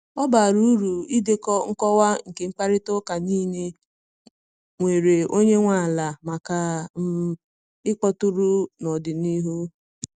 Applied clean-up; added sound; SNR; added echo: none; none; none; none.